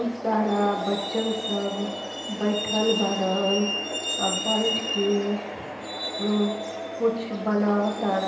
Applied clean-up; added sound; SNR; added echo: none; Truck; 5 dB; reverberation time 0.8 s.